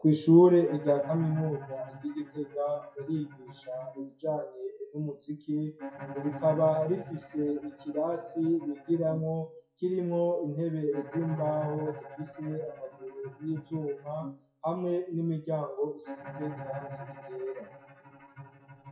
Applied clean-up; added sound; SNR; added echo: classical method WPE with log-MMSE.